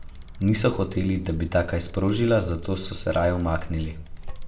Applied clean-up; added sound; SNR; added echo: none; Bicycle; 11 dB; reverberation time 0.5 s.